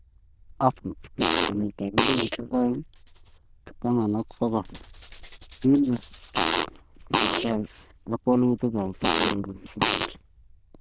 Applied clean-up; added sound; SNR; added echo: neural diffusion model UNIVERSE++.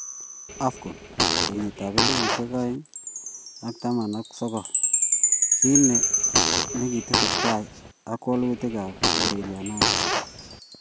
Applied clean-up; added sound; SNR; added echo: none; Fart + Chime; -4 dB; none.